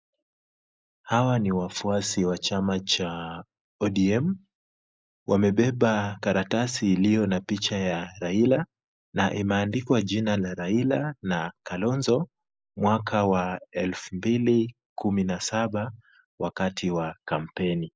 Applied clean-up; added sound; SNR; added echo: neural mask model Resemble Enhance denoiser.